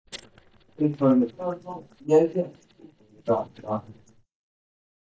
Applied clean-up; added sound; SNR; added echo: neural mask model DeepFilterNet 3.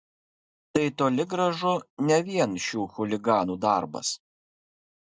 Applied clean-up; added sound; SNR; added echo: none; none; none; none.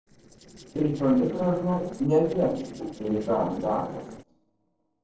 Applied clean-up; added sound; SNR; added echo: neural separator model SepFormer DNS4.